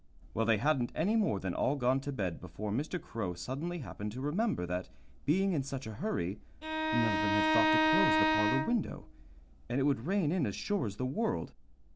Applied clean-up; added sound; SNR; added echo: none; Bowed string instrument; -2 dB; none.